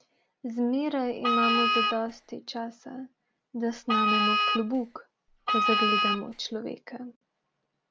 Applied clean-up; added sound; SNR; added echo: none; Wind instrument, woodwind instrument; -5 dB; none.